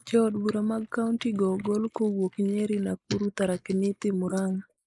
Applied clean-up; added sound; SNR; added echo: neural mask model Resemble Enhance denoiser.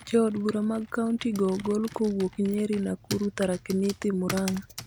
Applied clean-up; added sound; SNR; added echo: none; Computer keyboard; 16 dB; none.